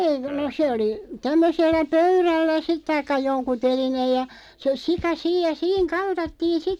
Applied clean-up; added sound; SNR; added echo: none; none; none; none.